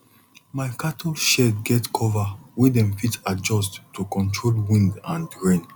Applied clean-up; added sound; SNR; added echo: none; none; none; none.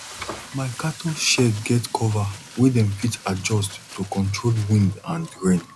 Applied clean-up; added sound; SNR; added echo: none; Frying (food); 17 dB; none.